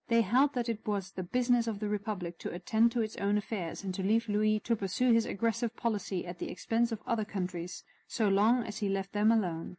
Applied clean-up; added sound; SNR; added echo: none; none; none; none.